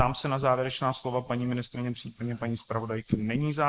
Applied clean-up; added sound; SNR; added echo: neural mask model Resemble Enhance denoiser.